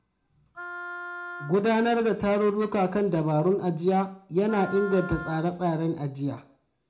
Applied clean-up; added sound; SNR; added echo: none; Wind instrument, woodwind instrument; 14 dB; reverberation time 0.3 s.